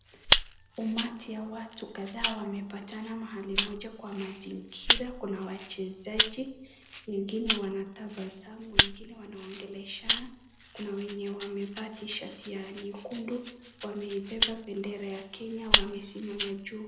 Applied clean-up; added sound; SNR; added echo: none; Rattle (instrument); -3 dB; reverberation time 0.7 s.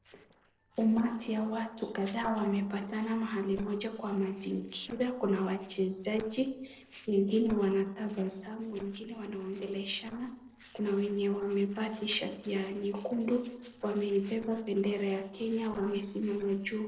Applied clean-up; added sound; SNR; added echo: neural separator model SepFormer DNS4.